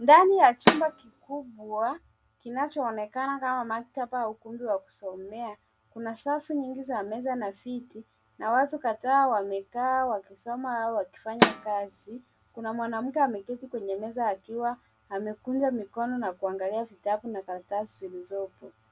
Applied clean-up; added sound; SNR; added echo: none; Snare drum; 0 dB; none.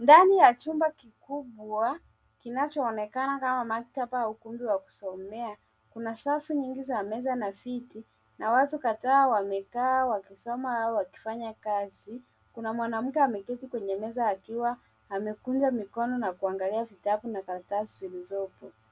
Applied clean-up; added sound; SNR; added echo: none; none; none; none.